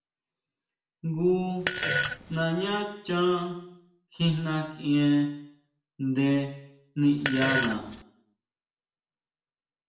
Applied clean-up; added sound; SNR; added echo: none; Fart; 1 dB; reverberation time 0.7 s.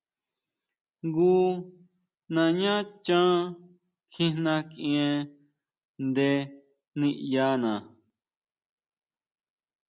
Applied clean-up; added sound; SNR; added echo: none; none; none; none.